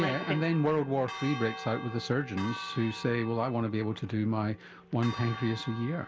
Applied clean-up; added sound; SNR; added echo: none; Church bell; 12 dB; none.